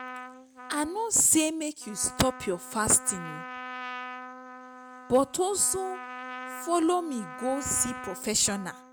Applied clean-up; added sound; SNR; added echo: none; Trumpet; 13 dB; none.